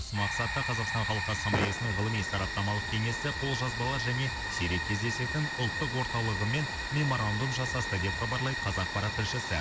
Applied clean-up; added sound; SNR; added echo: none; Fire; 3 dB; none.